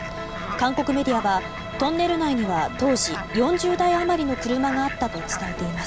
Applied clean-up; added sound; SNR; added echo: none; Bowed string instrument + Fowl; 10 dB; none.